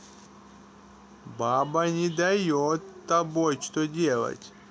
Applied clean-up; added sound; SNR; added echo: none; none; none; none.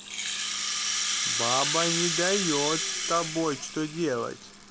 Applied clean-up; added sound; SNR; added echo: none; Rattle (instrument); 0 dB; none.